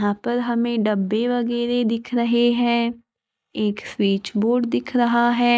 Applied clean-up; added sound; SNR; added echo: neural mask model Resemble Enhance denoiser.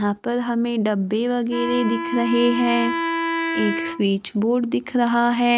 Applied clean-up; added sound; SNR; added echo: none; Wind instrument, woodwind instrument; 6 dB; none.